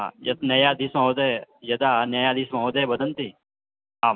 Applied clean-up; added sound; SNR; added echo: none; none; none; none.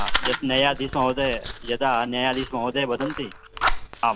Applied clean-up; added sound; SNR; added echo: none; Fire; 4 dB; none.